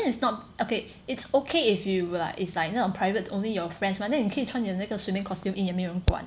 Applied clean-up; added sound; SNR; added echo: none; none; none; none.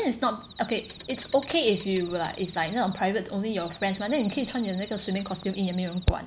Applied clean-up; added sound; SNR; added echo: none; Cricket + Clock; 19 dB; none.